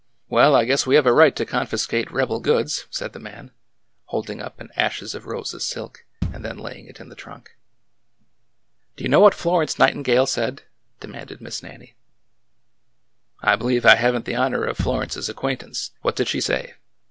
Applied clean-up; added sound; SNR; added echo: none; Bass drum; 10 dB; none.